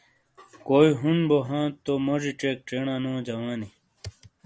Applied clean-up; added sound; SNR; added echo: none; none; none; none.